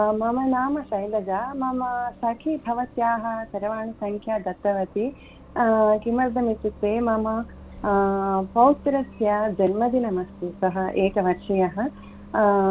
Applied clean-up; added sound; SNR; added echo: none; Bus; 20 dB; none.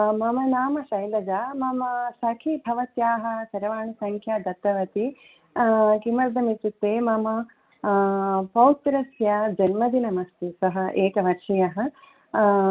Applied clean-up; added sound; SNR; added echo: none; none; none; none.